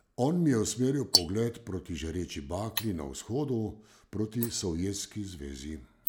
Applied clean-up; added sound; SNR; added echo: neural mask model Resemble Enhance denoiser.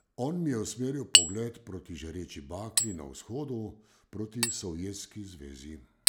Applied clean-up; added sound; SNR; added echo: none; Hammer; -5 dB; none.